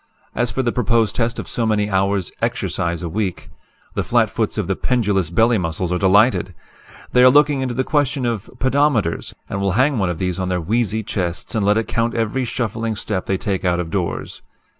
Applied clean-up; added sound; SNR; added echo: none; none; none; none.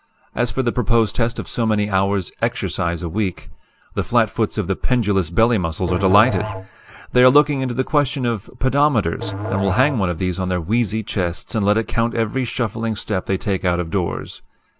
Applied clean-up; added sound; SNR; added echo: none; Musical instrument; 11 dB; none.